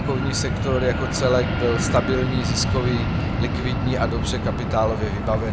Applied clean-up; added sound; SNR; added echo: none; Fixed-wing aircraft, airplane; -1 dB; none.